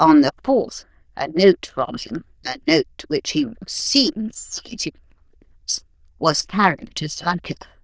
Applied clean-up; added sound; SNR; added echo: neural diffusion model UNIVERSE++.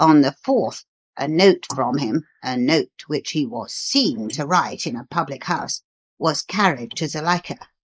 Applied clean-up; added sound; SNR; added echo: neural mask model Resemble Enhance denoiser.